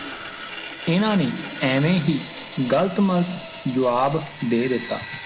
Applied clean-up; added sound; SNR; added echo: none; Sawing; 11 dB; none.